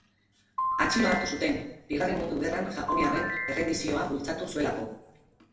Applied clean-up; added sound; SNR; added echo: none; Ringtone / Chime; 3 dB; reverberation time 0.7 s.